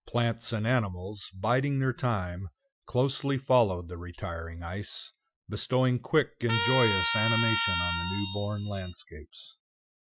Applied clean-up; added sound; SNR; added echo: classical method Wiener filter.